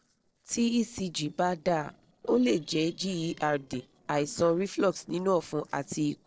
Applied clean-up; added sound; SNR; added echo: neural separator model SepFormer DNS4.